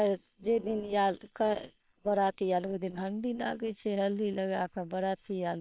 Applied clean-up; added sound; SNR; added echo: neural separator model SepFormer WHAM!.